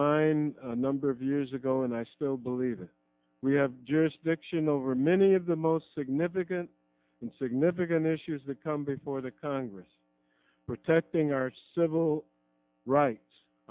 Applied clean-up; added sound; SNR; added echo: none; none; none; none.